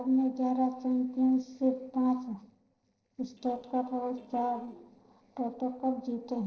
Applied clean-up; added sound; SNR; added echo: neural separator model SepFormer DNS4.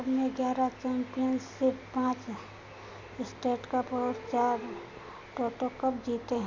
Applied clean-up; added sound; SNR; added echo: none; none; none; none.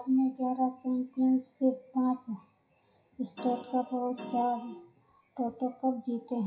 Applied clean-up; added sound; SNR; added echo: classical method WPE with log-MMSE.